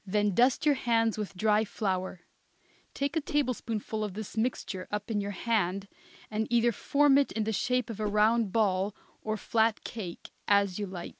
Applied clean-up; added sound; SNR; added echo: none; Whoosh, swoosh, swish; 13 dB; none.